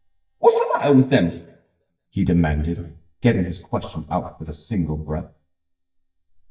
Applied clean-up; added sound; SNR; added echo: neural mask model DeepFilterNet 3.